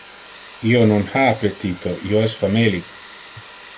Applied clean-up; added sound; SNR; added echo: none; Domestic sounds, home sounds; 19 dB; reverberation time 0.1 s.